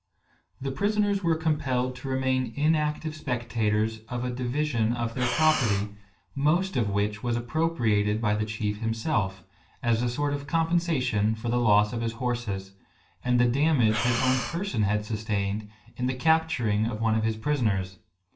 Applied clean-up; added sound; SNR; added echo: none; Breathing; 7 dB; reverberation time 0.3 s.